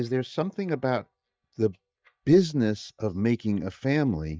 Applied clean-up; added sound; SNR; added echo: neural mask model DeepFilterNet 3.